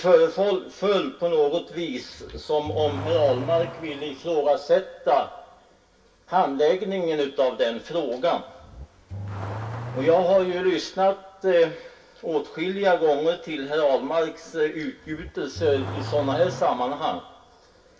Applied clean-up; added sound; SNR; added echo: none; Accelerating, revving, vroom / Car; 15 dB; reverberation time 0.2 s.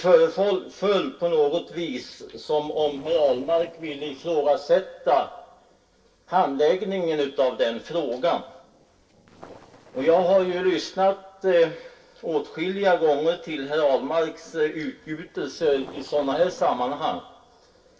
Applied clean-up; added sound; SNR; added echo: neural separator model SepFormer DNS4.